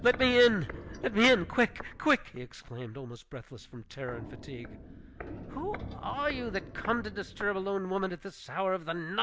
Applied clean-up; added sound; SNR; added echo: none; Walk, footsteps; 14 dB; none.